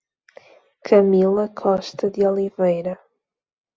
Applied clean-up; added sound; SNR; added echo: none; none; none; none.